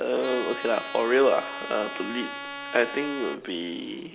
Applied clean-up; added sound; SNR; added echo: none; Trumpet; 10 dB; none.